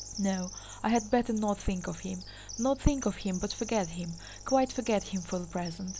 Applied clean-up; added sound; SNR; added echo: none; Bird vocalization, bird call, bird song; 15 dB; none.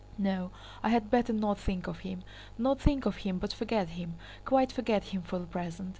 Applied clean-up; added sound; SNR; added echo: none; none; none; none.